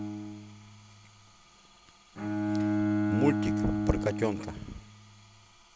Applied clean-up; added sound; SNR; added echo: none; Bowed string instrument; -3 dB; none.